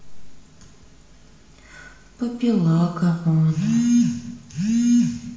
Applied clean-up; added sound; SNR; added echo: none; none; none; reverberation time 1.0 s.